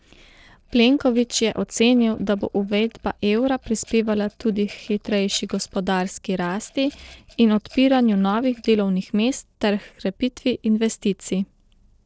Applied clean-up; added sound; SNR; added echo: neural separator model SepFormer DNS4.